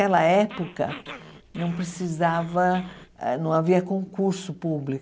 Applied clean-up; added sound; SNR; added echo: none; Growling; 18 dB; none.